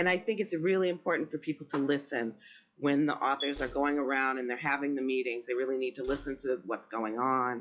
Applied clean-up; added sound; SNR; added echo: classical method log-MMSE.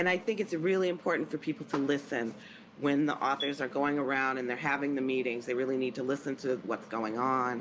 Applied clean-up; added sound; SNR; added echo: none; none; none; none.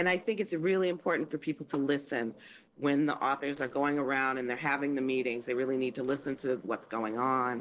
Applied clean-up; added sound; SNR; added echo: neural separator model SepFormer DNS4.